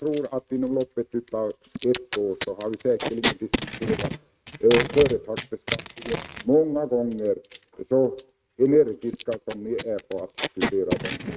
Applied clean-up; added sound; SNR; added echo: neural mask model RNNoise.